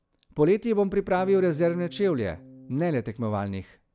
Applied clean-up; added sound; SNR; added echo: none; Electric guitar / Strum; 20 dB; none.